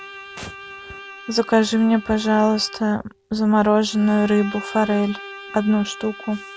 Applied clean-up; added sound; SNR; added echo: none; Bowed string instrument; 17 dB; none.